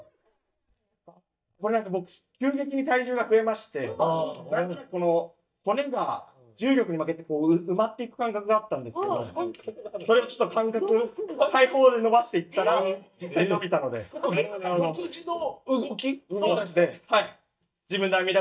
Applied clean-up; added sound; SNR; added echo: neural mask model DeepFilterNet 3.